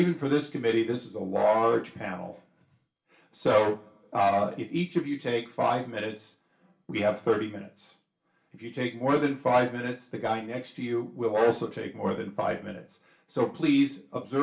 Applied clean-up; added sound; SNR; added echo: none; none; none; reverberation time 0.3 s.